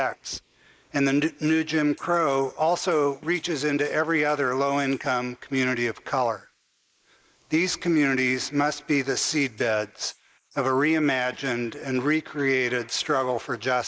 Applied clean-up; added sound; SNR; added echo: neural mask model Resemble Enhance denoiser.